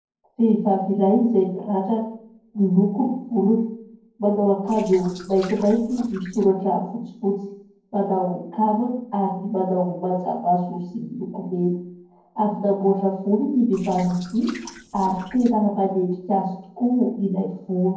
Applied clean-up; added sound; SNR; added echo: neural separator model SepFormer DNS4.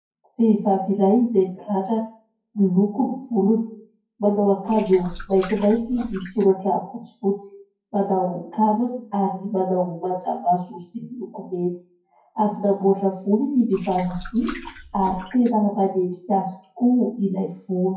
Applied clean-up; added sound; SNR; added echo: classical method WPE with log-MMSE.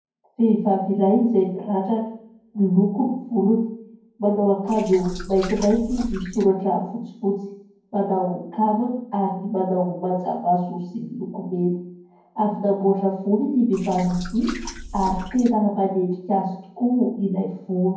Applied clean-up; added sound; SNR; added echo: none; Liquid; 12 dB; reverberation time 0.9 s.